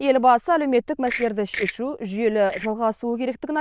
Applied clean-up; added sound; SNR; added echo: neural diffusion model UNIVERSE++.